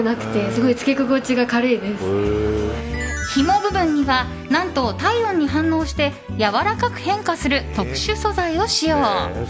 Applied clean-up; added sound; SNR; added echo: none; none; none; none.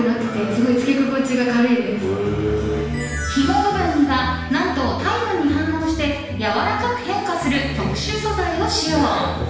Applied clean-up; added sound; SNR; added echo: none; none; none; reverberation time 1.0 s.